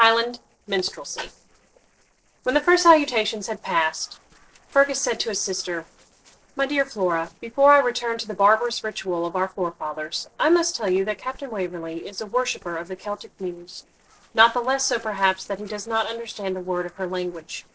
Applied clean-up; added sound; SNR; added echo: neural separator model SepFormer DNS4.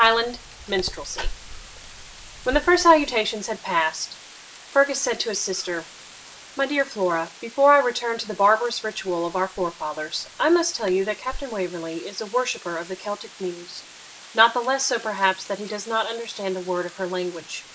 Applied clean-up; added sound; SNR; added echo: neural mask model Resemble Enhance denoiser.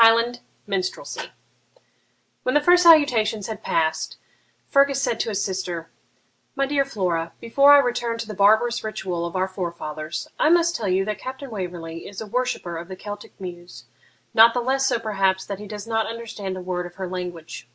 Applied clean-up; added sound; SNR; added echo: none; none; none; none.